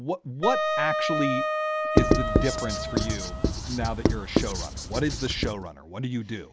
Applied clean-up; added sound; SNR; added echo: none; Writing + Wind instrument, woodwind instrument; -5 dB; none.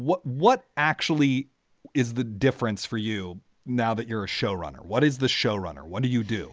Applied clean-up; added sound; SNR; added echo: none; none; none; none.